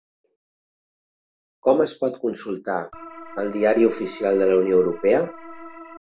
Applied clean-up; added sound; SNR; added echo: none; Organ; 16 dB; none.